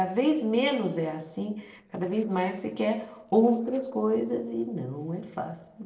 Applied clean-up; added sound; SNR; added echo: neural separator model SepFormer DNS4.